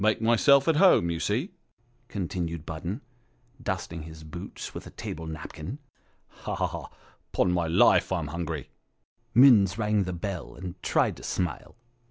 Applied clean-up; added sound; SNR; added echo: none; none; none; none.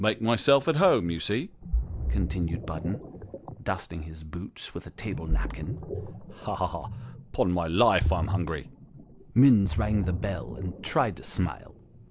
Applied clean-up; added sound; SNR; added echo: none; Ocean; 6 dB; none.